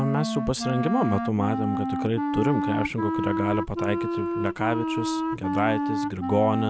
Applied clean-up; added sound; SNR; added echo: none; Wind instrument, woodwind instrument; 1 dB; none.